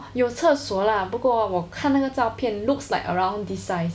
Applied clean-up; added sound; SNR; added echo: none; none; none; none.